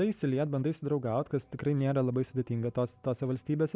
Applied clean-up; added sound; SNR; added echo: none; none; none; none.